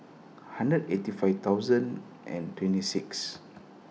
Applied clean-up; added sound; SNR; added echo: none; none; none; none.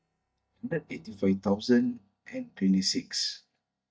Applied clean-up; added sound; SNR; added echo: neural mask model DeepFilterNet 3.